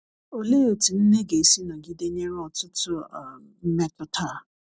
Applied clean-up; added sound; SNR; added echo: none; none; none; none.